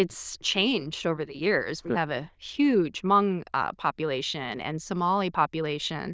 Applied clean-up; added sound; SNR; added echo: neural diffusion model UNIVERSE++.